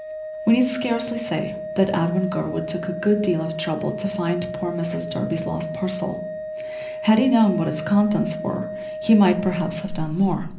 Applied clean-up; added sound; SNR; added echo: none; Organ; 9 dB; reverberation time 0.5 s.